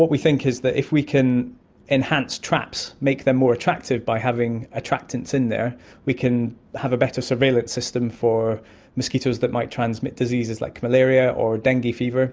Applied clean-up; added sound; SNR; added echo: none; none; none; none.